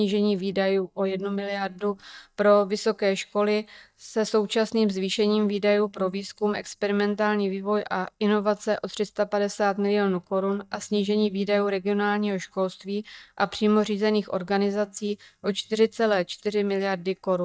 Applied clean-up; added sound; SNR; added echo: neural mask model DeepFilterNet 3.